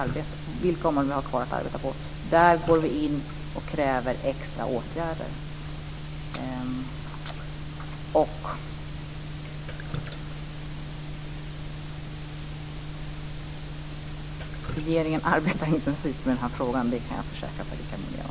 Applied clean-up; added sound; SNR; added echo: none; Drip; 19 dB; none.